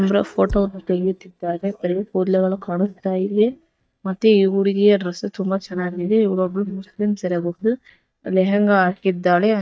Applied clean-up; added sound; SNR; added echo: neural mask model DeepFilterNet 3.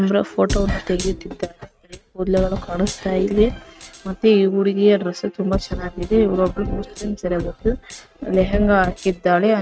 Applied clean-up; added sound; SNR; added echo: neural mask model RNNoise.